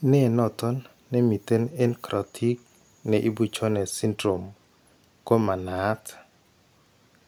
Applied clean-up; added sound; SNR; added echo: none; none; none; none.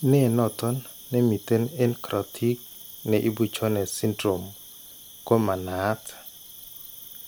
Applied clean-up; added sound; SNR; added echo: none; Cricket; 18 dB; none.